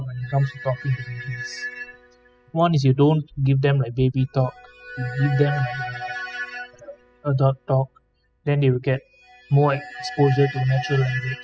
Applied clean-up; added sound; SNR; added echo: classical method spectral subtraction.